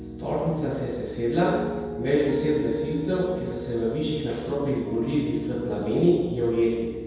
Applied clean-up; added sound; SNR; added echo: none; Piano; 10 dB; reverberation time 1.2 s.